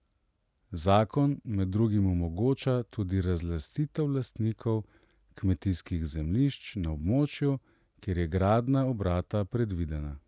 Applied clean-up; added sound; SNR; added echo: none; none; none; none.